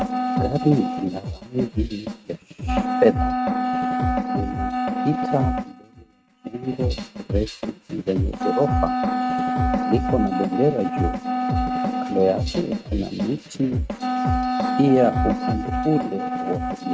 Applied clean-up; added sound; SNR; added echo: neural mask model RNNoise.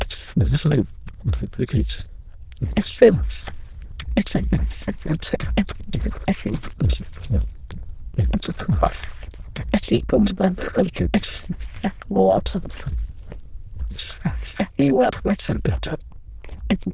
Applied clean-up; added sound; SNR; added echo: neural diffusion model UNIVERSE++.